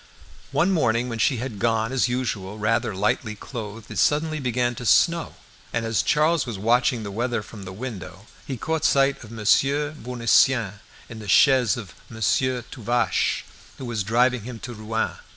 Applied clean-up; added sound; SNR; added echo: none; none; none; none.